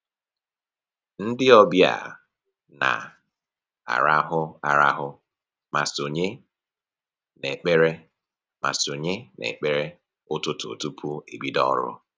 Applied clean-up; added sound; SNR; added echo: none; none; none; none.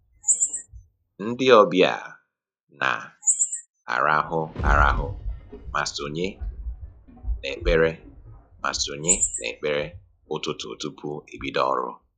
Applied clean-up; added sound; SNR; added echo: classical method log-MMSE.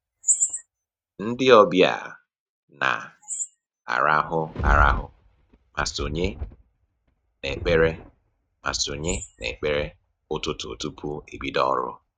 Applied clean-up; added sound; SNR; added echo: neural mask model RNNoise.